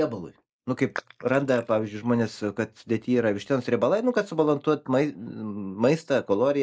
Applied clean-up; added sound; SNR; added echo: neural mask model Resemble Enhance denoiser.